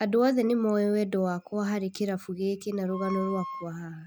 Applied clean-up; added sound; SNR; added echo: none; Wind instrument, woodwind instrument; 12 dB; none.